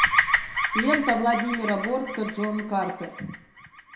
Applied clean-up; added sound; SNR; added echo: none; Bird vocalization, bird call, bird song; 0 dB; reverberation time 0.6 s.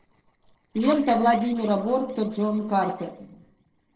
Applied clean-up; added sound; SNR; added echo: neural separator model SepFormer DNS4.